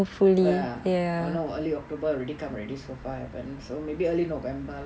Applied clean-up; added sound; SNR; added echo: none; none; none; none.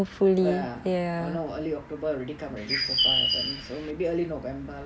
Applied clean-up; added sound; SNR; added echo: none; Bird; -2 dB; none.